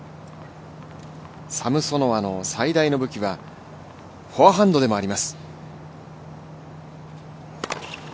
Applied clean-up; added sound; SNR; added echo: none; none; none; none.